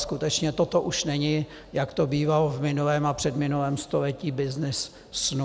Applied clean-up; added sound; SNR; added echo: none; none; none; none.